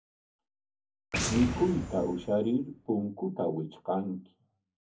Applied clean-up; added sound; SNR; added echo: none; Boom; 7 dB; reverberation time 0.3 s.